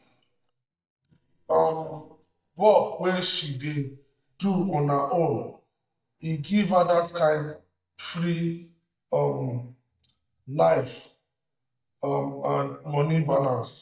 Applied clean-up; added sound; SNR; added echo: neural mask model DeepFilterNet 3.